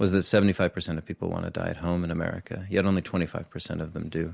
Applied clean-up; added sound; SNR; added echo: none; none; none; none.